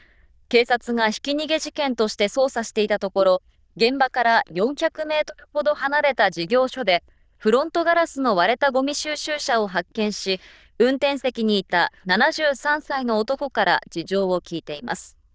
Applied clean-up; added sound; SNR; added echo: neural diffusion model UNIVERSE++.